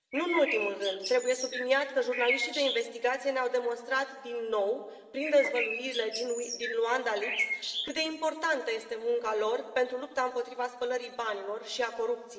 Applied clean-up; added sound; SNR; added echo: none; Bird; 5 dB; reverberation time 2.7 s.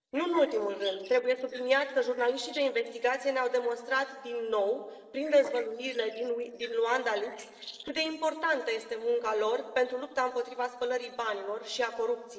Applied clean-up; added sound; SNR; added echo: neural separator model SepFormer DNS4.